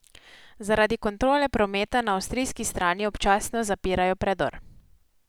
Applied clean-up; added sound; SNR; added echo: none; none; none; none.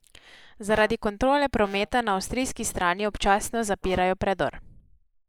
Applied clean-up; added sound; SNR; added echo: neural mask model Resemble Enhance denoiser.